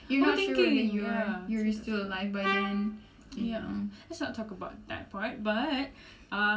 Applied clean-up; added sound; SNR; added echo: none; Trumpet; 5 dB; reverberation time 0.2 s.